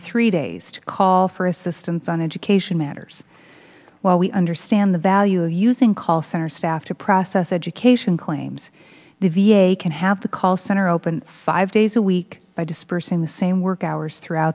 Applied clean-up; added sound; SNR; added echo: none; none; none; none.